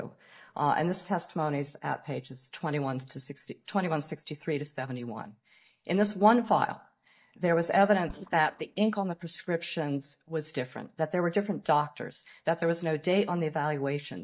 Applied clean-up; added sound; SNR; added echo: neural mask model DeepFilterNet 3.